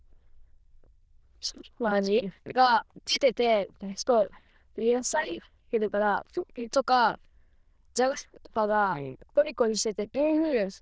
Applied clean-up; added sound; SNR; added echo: neural diffusion model UNIVERSE++.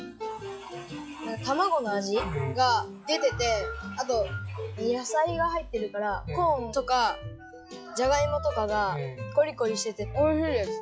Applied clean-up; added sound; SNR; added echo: classical method log-MMSE.